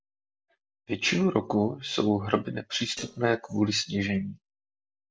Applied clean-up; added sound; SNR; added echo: neural separator model SepFormer DNS4.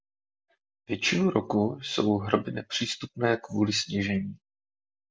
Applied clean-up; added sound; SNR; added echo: none; none; none; none.